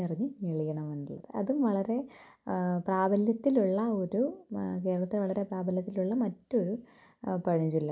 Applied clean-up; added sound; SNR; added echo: none; none; none; none.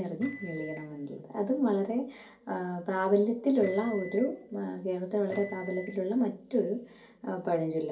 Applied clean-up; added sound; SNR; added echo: none; Microwave oven; 16 dB; reverberation time 0.3 s.